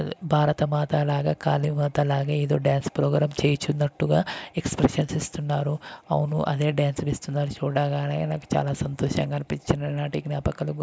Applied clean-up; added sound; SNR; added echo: none; none; none; none.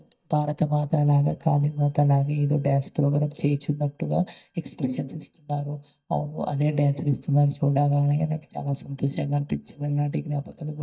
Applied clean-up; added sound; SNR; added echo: neural mask model DeepFilterNet 3.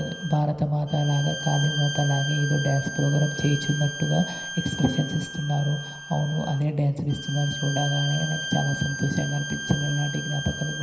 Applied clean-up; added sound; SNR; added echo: none; Bowed string instrument; 9 dB; reverberation time 0.9 s.